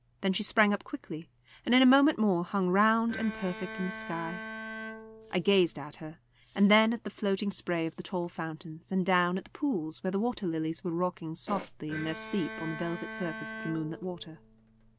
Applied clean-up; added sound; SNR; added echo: none; Fart + Bowed string instrument; 12 dB; none.